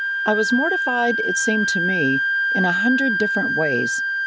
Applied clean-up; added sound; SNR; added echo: none; Wind instrument, woodwind instrument; -2 dB; none.